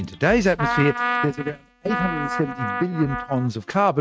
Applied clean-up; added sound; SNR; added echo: neural mask model RNNoise.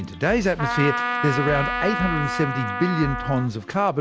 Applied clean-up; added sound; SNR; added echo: none; Trumpet; 4 dB; none.